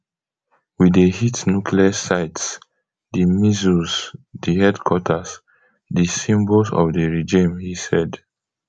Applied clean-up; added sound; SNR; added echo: none; none; none; none.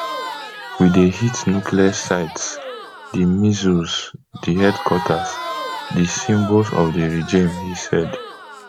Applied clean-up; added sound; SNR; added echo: none; Crowd; 11 dB; none.